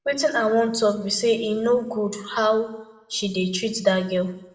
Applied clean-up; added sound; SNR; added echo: none; none; none; reverberation time 0.6 s.